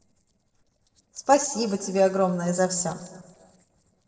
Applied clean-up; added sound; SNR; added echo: neural separator model SepFormer DNS4.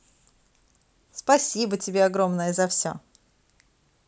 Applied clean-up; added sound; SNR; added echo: none; none; none; none.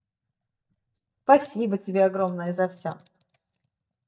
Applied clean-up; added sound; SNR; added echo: neural mask model DeepFilterNet 3.